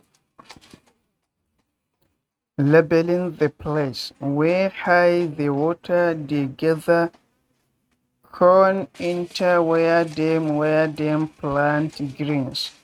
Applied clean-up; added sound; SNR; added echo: neural mask model RNNoise.